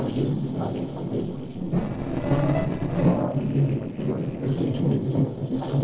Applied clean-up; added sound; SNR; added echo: neural separator model SepFormer DNS4.